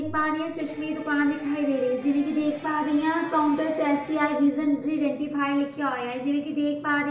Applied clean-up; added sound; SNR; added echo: none; Electric guitar; 19 dB; reverberation time 0.8 s.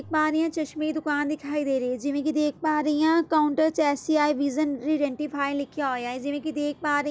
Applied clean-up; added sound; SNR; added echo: none; none; none; none.